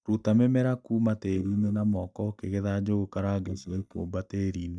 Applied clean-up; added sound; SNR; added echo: neural mask model DeepFilterNet 3.